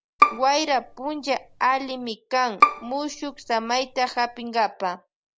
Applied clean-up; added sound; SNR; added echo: none; Bowed string instrument; 1 dB; none.